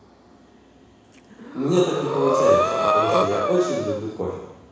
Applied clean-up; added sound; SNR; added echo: none; Breathing; -3 dB; reverberation time 1.1 s.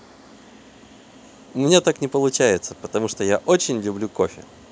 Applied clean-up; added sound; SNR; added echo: none; none; none; none.